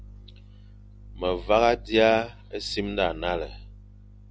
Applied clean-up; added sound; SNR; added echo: none; none; none; none.